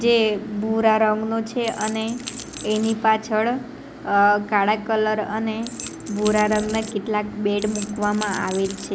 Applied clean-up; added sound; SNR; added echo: none; Rattle / Keys jangling; 14 dB; none.